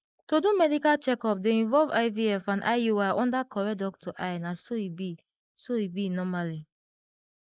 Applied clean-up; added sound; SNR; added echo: neural mask model Resemble Enhance denoiser.